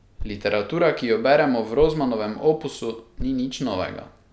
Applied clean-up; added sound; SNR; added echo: none; Thump, thud; 14 dB; none.